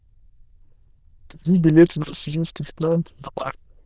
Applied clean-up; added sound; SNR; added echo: neural diffusion model UNIVERSE++.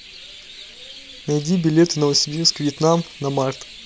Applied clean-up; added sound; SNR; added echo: none; Chirp, tweet; 19 dB; none.